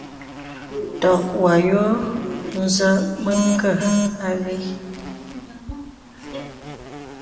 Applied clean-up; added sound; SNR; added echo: none; Insect; 17 dB; reverberation time 1.8 s.